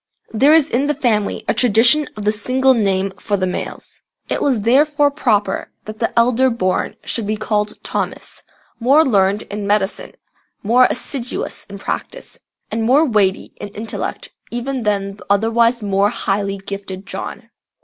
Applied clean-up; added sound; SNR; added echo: none; none; none; none.